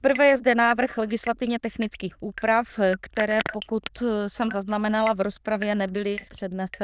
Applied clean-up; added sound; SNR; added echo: neural diffusion model UNIVERSE++.